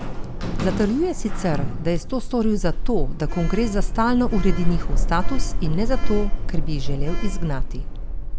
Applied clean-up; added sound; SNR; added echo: none; Sliding door; -4 dB; none.